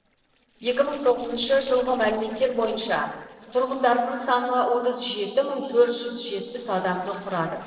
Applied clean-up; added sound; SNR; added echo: neural separator model SepFormer DNS4.